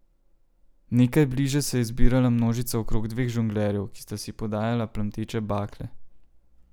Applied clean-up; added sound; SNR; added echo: none; none; none; none.